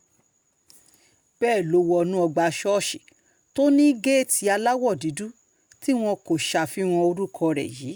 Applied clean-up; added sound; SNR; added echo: none; none; none; none.